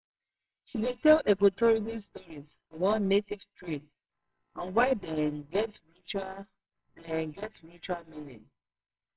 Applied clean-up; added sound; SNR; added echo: neural separator model SepFormer WHAMR!.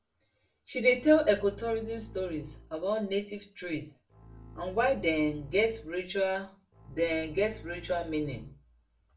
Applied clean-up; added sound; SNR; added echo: none; Bowed string instrument; 18 dB; reverberation time 0.2 s.